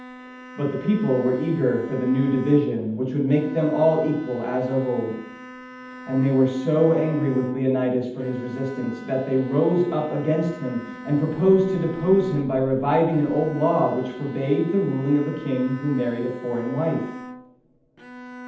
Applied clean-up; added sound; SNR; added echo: none; Bowed string instrument; 16 dB; reverberation time 0.8 s.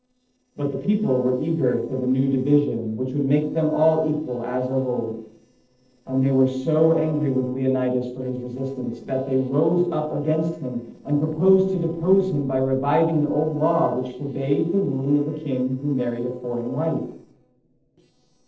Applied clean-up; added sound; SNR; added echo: neural separator model SepFormer DNS4.